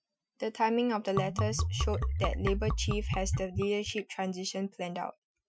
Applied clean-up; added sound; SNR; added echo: classical method Wiener filter.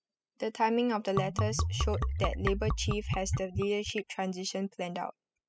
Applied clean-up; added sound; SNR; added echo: classical method spectral subtraction.